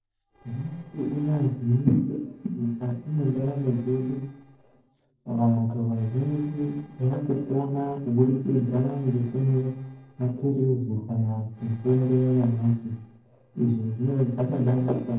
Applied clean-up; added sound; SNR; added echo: neural separator model SepFormer DNS4.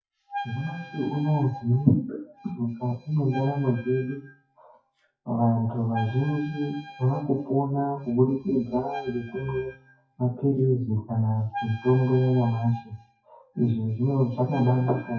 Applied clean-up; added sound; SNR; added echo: classical method WPE with log-MMSE.